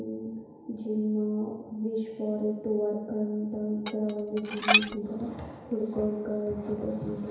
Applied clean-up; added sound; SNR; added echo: none; Dishes, pots, and pans; -4 dB; reverberation time 1.0 s.